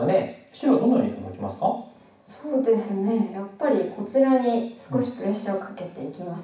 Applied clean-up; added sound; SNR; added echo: none; none; none; reverberation time 0.6 s.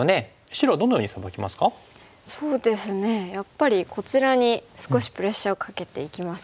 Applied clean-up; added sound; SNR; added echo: none; none; none; none.